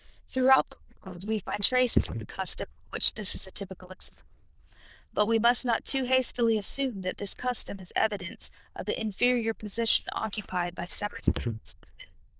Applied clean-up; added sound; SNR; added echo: neural diffusion model UNIVERSE++.